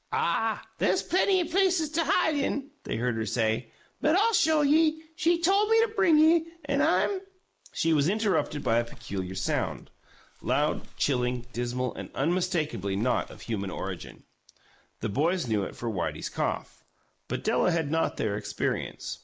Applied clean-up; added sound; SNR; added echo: neural mask model Resemble Enhance denoiser.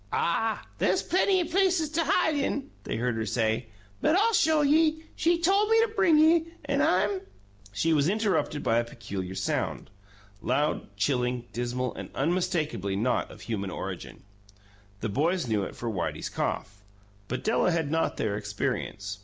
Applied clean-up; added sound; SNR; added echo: none; none; none; none.